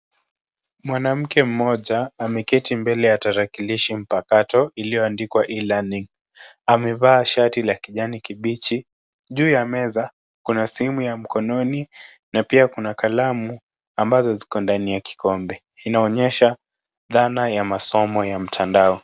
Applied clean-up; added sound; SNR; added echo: none; none; none; none.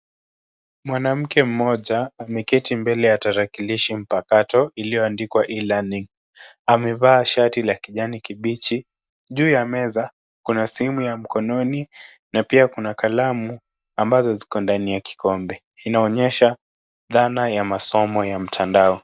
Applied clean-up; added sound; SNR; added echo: neural mask model DeepFilterNet 3.